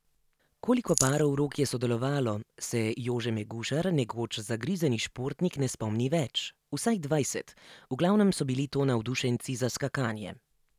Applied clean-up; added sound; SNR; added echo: none; Rattle; 5 dB; none.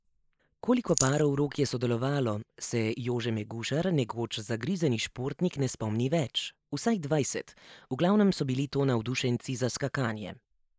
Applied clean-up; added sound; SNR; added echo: neural mask model Resemble Enhance denoiser.